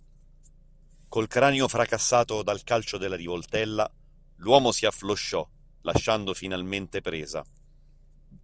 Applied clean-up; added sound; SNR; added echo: none; none; none; none.